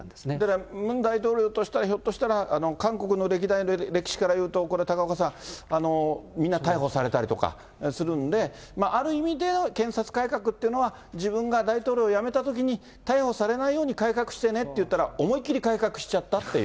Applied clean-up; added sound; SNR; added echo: none; none; none; none.